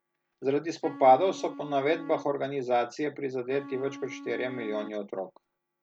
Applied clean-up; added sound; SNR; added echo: none; Wind instrument, woodwind instrument; 15 dB; none.